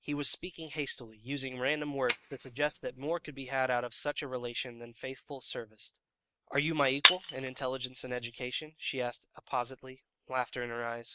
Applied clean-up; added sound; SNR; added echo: neural mask model RNNoise.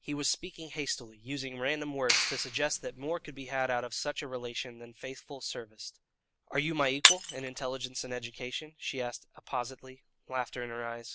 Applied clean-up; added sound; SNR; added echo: none; Shatter + Clapping; -3 dB; none.